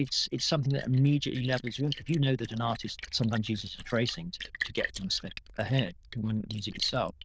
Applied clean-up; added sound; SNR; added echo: neural diffusion model UNIVERSE++.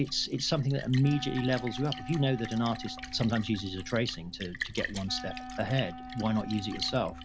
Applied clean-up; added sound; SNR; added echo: none; Wind instrument, woodwind instrument + Splash, splatter; 10 dB; none.